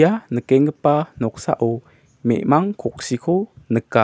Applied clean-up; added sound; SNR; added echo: none; none; none; none.